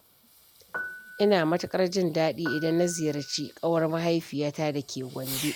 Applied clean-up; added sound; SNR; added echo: none; Piano + Fireworks; 14 dB; none.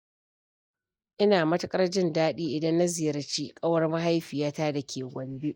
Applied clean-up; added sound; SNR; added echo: neural mask model DeepFilterNet 3.